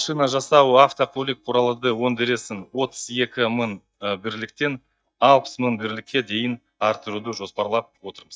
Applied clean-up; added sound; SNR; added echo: neural mask model DeepFilterNet 3.